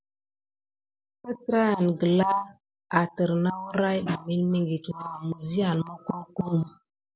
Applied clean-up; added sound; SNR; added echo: none; none; none; none.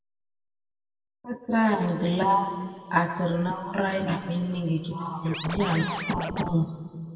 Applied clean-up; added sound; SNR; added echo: none; Scratching (performance technique); 6 dB; reverberation time 2.1 s.